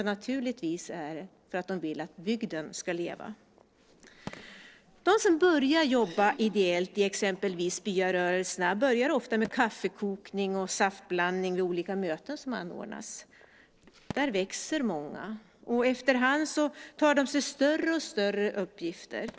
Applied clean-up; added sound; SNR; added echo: neural separator model SepFormer DNS4.